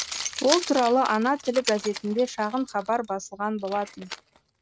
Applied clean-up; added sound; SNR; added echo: neural mask model RNNoise.